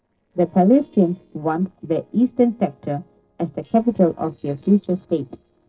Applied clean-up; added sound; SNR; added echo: neural separator model SepFormer DNS4.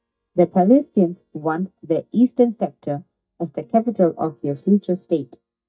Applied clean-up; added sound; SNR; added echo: neural mask model DeepFilterNet 3.